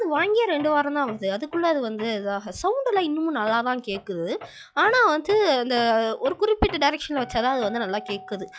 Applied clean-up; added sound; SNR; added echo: classical method log-MMSE.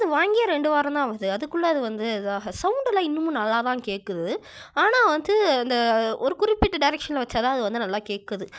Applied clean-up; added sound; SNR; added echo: none; none; none; none.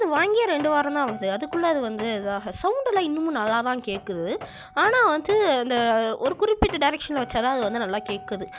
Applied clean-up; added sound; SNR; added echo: none; Wind instrument, woodwind instrument + Tools; 17 dB; none.